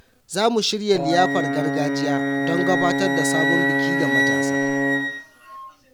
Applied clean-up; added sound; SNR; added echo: none; Brass instrument + Wind instrument, woodwind instrument; -2 dB; none.